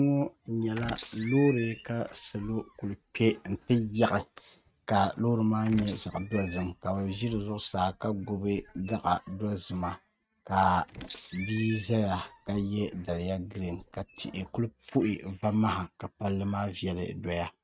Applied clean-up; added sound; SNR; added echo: neural mask model RNNoise.